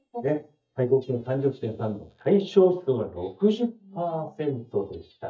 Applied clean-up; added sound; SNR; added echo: neural mask model DeepFilterNet 3.